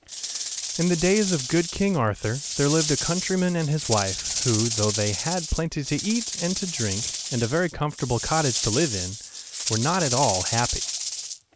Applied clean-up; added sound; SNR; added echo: none; Rattle / Rattle (instrument); 5 dB; none.